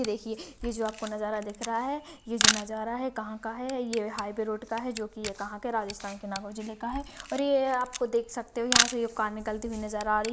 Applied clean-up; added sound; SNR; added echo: none; Camera; 3 dB; none.